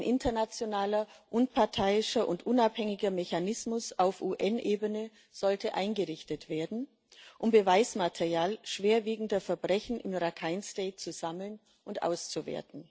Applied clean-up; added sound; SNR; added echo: none; none; none; none.